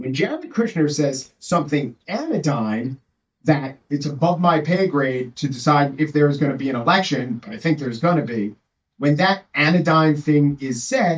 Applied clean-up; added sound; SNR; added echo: neural mask model DeepFilterNet 3.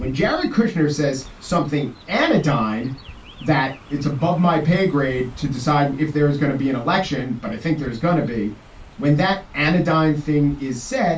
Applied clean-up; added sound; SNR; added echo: none; Chirp, tweet; 20 dB; reverberation time 0.2 s.